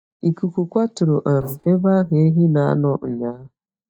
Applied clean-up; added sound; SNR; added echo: neural mask model DeepFilterNet 3.